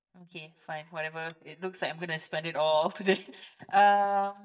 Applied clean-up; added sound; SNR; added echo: neural mask model DeepFilterNet 3.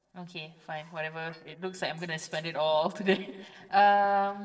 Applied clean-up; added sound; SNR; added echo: neural separator model SepFormer DNS4.